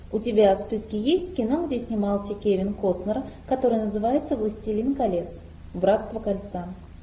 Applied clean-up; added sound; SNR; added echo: none; none; none; none.